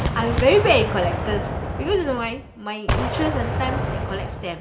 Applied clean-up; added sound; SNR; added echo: none; Gunshot, gunfire; 2 dB; reverberation time 1.4 s.